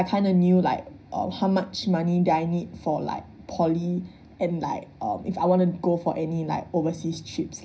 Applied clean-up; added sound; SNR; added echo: none; none; none; reverberation time 0.5 s.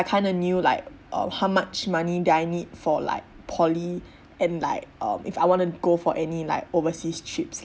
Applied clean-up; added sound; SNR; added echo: none; none; none; none.